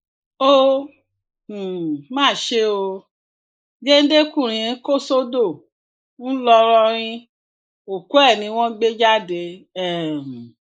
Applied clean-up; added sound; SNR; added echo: neural mask model Resemble Enhance denoiser.